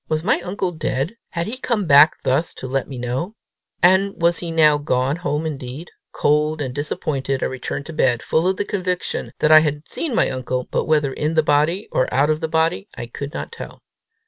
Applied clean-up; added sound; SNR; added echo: none; none; none; none.